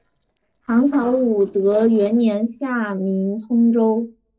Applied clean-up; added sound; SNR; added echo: neural separator model SepFormer DNS4.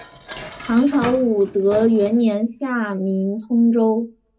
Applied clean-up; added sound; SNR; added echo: none; Dishes, pots, and pans; 17 dB; reverberation time 0.4 s.